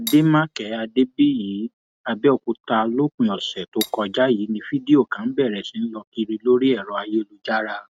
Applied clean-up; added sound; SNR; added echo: neural mask model RNNoise.